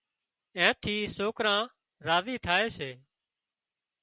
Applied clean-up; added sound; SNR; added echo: none; none; none; none.